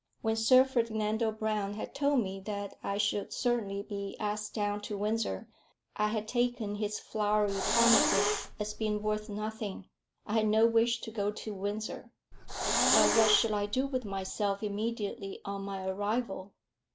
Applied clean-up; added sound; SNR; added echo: none; Hiss; 0 dB; none.